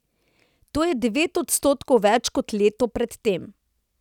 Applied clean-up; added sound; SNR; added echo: none; none; none; none.